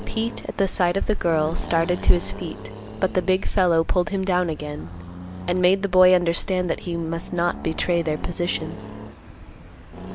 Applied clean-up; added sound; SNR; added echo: none; Accelerating, revving, vroom; 14 dB; none.